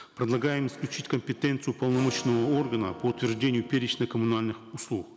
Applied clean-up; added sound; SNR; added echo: none; Acoustic guitar / Strum; 17 dB; none.